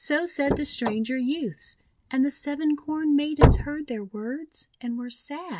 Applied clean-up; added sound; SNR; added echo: none; Slam / Car; -1 dB; none.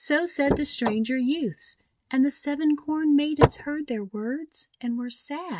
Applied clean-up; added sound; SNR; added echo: neural mask model RNNoise.